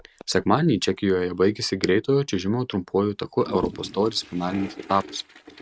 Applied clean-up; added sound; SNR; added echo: neural mask model RNNoise.